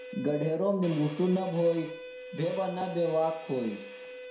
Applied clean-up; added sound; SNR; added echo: none; Bowed string instrument; 14 dB; reverberation time 0.6 s.